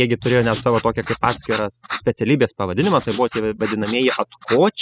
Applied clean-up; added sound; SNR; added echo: classical method spectral subtraction.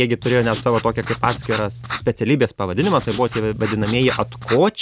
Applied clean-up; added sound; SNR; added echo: none; Writing; 11 dB; none.